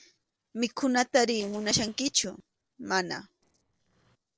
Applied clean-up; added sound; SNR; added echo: neural separator model SepFormer DNS4.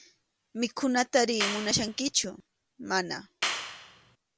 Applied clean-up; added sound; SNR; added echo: none; Clapping; 4 dB; none.